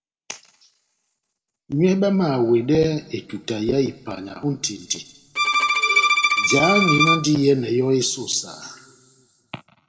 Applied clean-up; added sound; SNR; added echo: none; Bowed string instrument; -2 dB; reverberation time 1.3 s.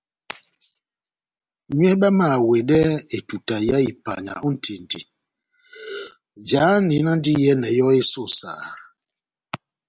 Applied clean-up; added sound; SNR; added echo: none; none; none; none.